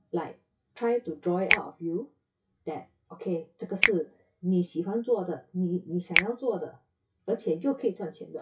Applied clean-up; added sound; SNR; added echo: classical method WPE with log-MMSE.